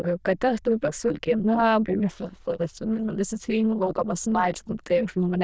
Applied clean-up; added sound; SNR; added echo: neural diffusion model UNIVERSE++.